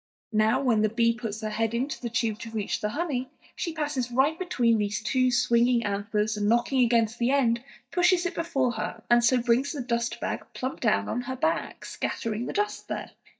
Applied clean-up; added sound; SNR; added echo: neural mask model DeepFilterNet 3.